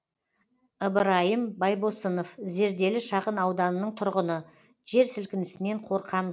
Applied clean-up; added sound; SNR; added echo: none; none; none; none.